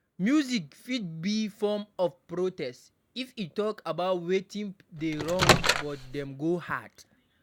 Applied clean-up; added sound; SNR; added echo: none; Microwave oven; -4 dB; none.